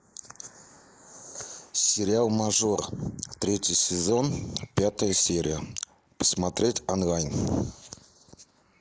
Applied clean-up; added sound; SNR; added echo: neural mask model Resemble Enhance denoiser.